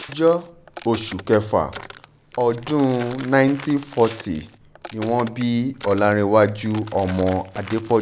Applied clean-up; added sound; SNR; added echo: none; Walk, footsteps; 18 dB; none.